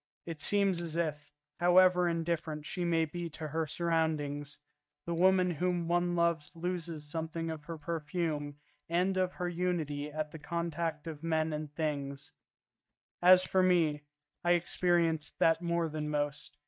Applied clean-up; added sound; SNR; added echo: neural mask model DeepFilterNet 3.